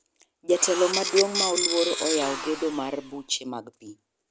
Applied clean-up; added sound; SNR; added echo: none; Tools; 3 dB; none.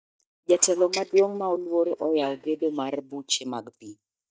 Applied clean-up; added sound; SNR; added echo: neural mask model DeepFilterNet 3.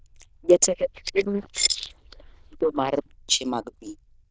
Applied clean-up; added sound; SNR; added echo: neural diffusion model UNIVERSE++.